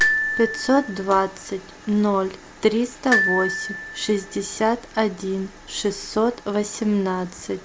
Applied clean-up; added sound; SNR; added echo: none; Glockenspiel; 4 dB; none.